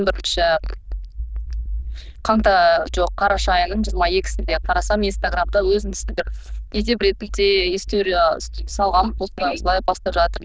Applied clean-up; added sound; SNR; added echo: neural diffusion model UNIVERSE++.